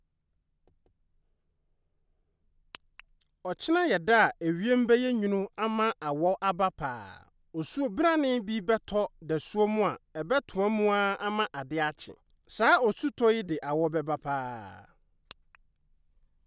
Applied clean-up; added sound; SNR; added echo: none; none; none; none.